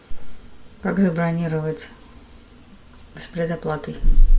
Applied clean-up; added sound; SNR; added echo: none; none; none; none.